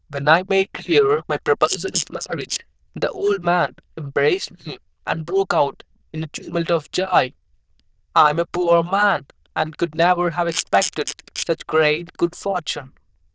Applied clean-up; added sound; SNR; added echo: neural diffusion model UNIVERSE++.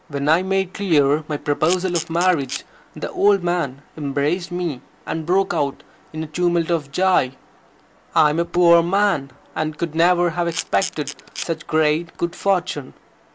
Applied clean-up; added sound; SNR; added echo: none; Camera; 10 dB; none.